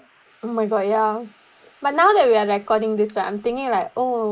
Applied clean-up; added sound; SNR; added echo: neural mask model Resemble Enhance denoiser.